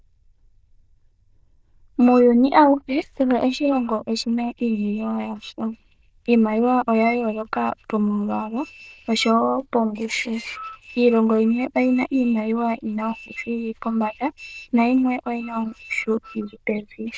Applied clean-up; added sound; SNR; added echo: neural diffusion model UNIVERSE++.